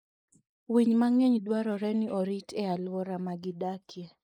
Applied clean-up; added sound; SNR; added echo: neural mask model Resemble Enhance denoiser.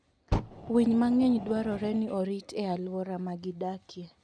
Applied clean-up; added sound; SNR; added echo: none; Fire; 9 dB; none.